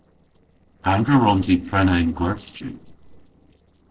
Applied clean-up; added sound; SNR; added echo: neural separator model SepFormer DNS4.